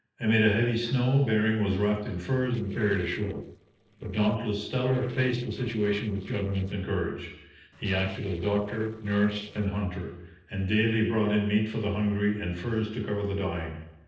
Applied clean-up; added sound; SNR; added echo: neural separator model SepFormer DNS4.